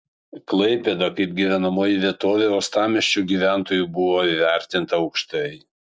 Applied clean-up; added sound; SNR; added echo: none; none; none; none.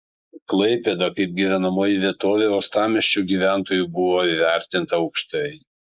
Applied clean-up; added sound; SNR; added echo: neural mask model Resemble Enhance denoiser.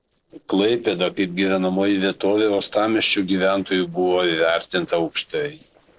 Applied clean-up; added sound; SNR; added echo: neural separator model SepFormer DNS4.